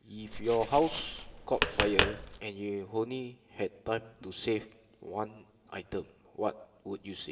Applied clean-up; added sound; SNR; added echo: none; Tap; -1 dB; reverberation time 2.3 s.